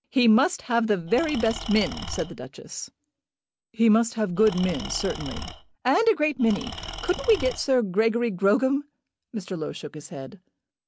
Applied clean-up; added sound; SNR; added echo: none; Engine / Tools; 11 dB; none.